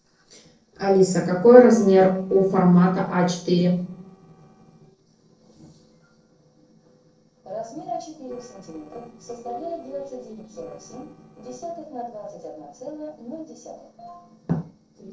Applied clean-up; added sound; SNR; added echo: neural separator model SepFormer DNS4.